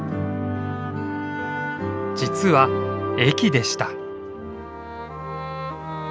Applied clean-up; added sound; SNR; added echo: none; none; none; none.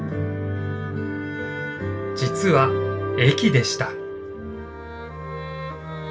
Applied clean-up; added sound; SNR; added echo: none; none; none; reverberation time 0.2 s.